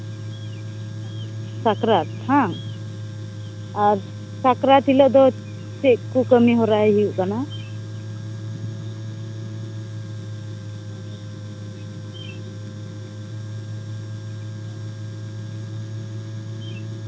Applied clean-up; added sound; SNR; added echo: none; Tools; 8 dB; none.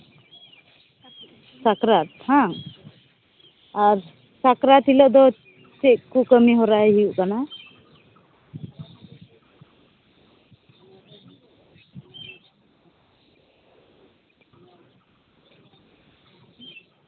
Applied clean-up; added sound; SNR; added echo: none; none; none; none.